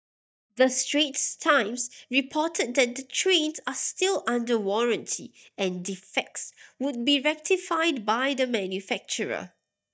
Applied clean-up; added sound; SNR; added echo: neural mask model DeepFilterNet 3.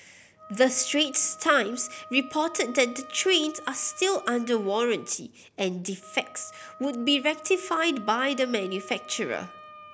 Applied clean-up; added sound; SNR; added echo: none; Wind instrument, woodwind instrument; 18 dB; none.